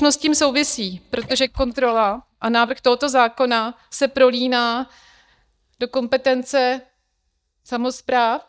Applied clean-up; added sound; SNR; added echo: neural mask model DeepFilterNet 3.